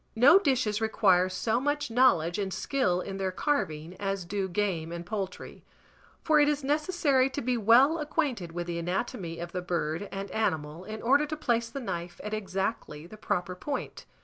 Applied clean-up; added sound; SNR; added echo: none; none; none; none.